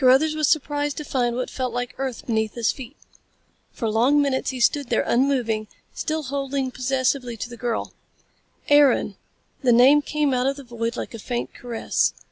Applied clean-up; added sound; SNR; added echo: none; none; none; none.